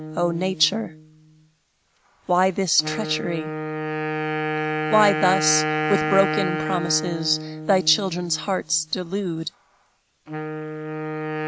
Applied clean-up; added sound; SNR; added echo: none; Wind instrument, woodwind instrument; 4 dB; none.